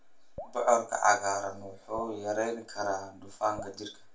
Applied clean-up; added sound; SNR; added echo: none; Drip; 19 dB; reverberation time 0.2 s.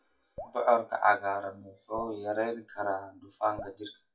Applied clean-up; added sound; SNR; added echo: classical method WPE with log-MMSE.